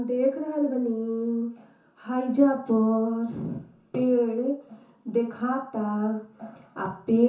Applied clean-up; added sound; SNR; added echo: none; none; none; reverberation time 0.9 s.